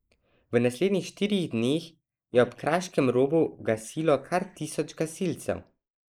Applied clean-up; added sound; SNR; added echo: neural mask model Resemble Enhance denoiser.